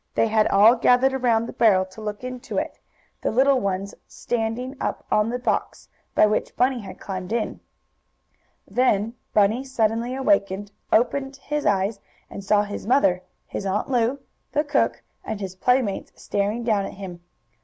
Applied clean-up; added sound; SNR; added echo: none; none; none; none.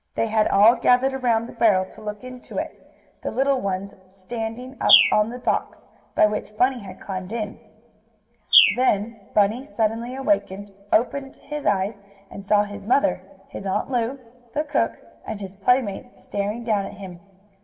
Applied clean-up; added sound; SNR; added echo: none; Bird; 1 dB; reverberation time 0.9 s.